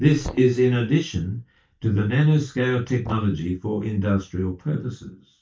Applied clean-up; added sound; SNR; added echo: neural mask model DeepFilterNet 3.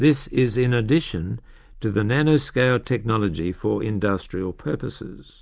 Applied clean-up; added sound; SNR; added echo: none; none; none; none.